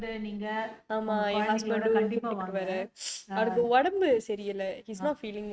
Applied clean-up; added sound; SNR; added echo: neural mask model RNNoise.